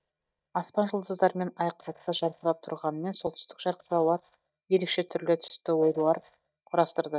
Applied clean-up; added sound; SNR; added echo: neural mask model DeepFilterNet 3.